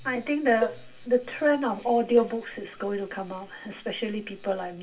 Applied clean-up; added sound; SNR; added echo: none; Cowbell; 10 dB; reverberation time 0.2 s.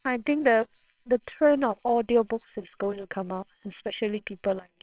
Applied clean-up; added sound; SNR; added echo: neural separator model SepFormer WHAMR!.